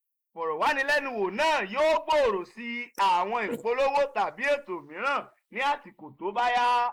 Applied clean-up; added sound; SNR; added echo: neural mask model Resemble Enhance denoiser.